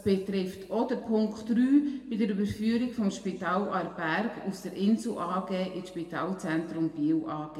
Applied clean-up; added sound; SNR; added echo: none; none; none; reverberation time 1.5 s.